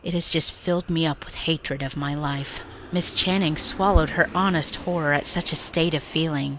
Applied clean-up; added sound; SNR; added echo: none; Aircraft; 18 dB; none.